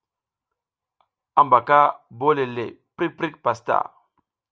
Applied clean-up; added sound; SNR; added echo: none; none; none; none.